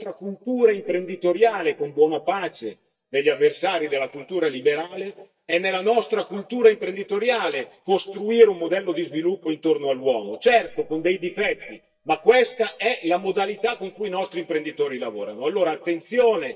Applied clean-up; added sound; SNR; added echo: neural mask model DeepFilterNet 3.